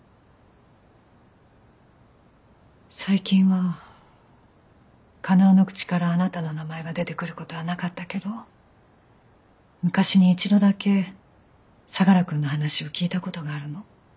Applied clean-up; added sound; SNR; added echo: none; none; none; none.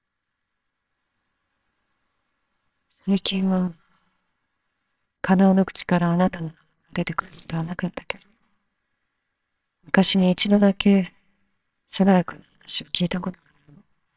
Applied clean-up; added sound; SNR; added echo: neural separator model SepFormer WHAMR!.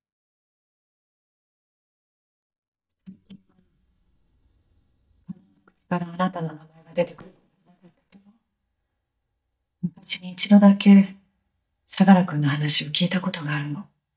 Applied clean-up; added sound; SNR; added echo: neural mask model DeepFilterNet 3.